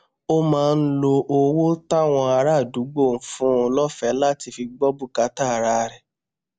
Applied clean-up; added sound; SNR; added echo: none; none; none; none.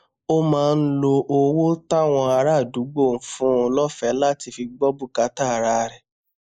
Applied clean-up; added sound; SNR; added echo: neural mask model Resemble Enhance denoiser.